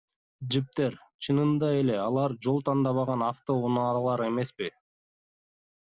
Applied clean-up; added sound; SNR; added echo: none; none; none; none.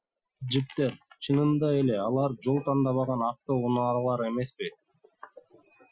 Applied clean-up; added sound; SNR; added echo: classical method Wiener filter.